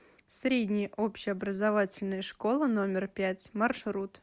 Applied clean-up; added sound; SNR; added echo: none; none; none; none.